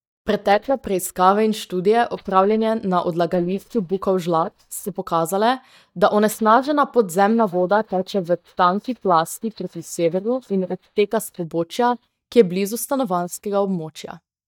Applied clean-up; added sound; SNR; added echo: neural mask model DeepFilterNet 3.